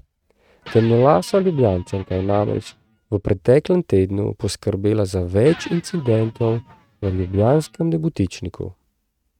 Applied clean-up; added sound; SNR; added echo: neural mask model RNNoise.